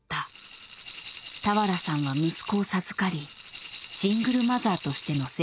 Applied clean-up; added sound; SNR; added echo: none; Rattle (instrument); 14 dB; none.